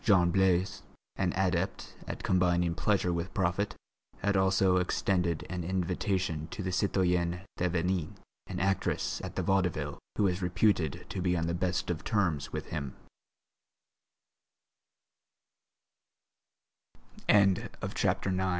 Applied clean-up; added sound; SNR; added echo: none; none; none; none.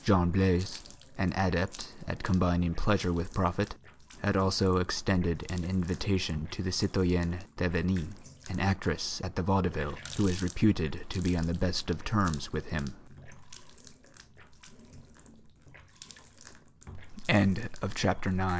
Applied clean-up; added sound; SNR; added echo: none; Water tap, faucet; 20 dB; none.